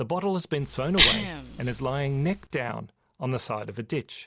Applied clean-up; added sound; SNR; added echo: none; Cough; -2 dB; none.